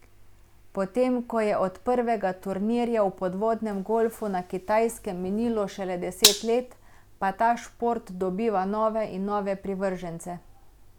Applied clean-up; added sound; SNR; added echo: none; Gunshot, gunfire; -1 dB; none.